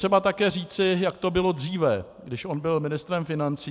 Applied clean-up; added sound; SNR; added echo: none; none; none; none.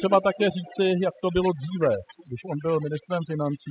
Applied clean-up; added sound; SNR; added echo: classical method spectral subtraction.